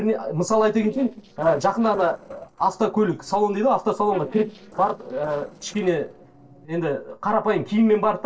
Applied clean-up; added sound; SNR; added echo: neural separator model SepFormer DNS4.